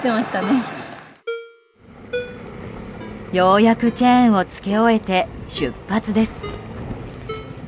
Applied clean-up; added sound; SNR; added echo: none; Ringtone; 17 dB; none.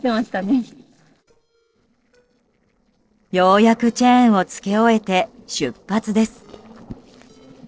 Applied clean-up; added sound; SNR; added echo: neural separator model SepFormer DNS4.